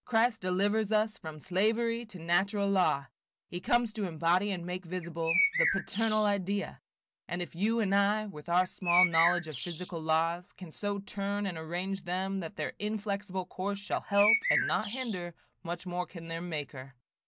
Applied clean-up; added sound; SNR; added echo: none; Bird; 0 dB; none.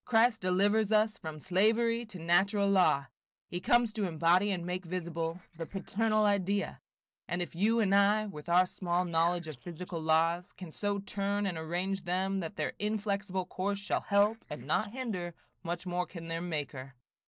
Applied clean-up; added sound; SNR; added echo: neural separator model SepFormer DNS4.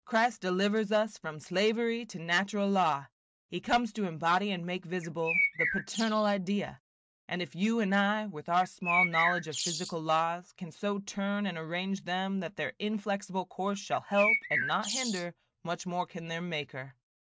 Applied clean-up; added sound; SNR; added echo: neural mask model RNNoise.